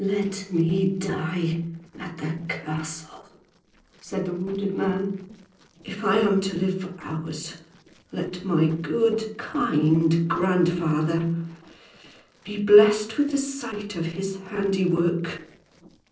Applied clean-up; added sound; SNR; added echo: neural separator model SepFormer DNS4.